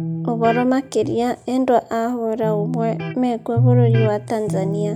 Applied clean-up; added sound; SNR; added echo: none; Electric guitar; 3 dB; none.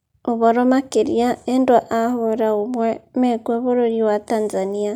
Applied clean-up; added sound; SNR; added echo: none; none; none; none.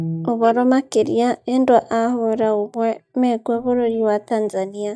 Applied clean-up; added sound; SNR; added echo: neural mask model DeepFilterNet 3.